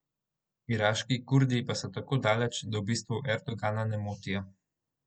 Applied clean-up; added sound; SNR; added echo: none; none; none; none.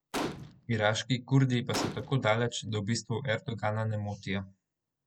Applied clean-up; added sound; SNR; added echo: none; Gunshot, gunfire; 8 dB; none.